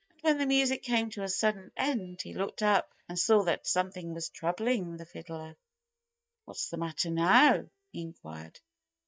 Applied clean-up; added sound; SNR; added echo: neural mask model DeepFilterNet 3.